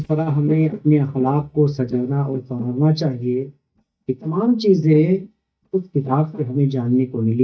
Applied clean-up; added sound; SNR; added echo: neural mask model DeepFilterNet 3.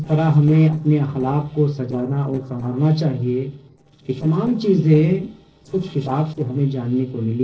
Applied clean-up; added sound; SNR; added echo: neural separator model SepFormer DNS4.